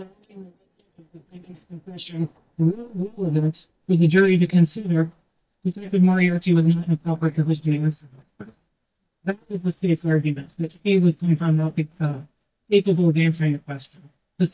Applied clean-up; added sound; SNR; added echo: neural mask model DeepFilterNet 3.